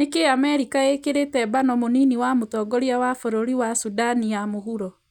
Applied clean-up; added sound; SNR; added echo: none; none; none; none.